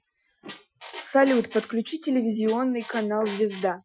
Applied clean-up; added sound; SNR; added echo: classical method Wiener filter.